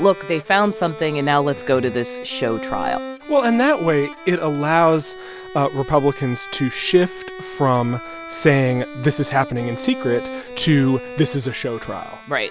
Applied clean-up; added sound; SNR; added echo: none; Bowed string instrument; 13 dB; none.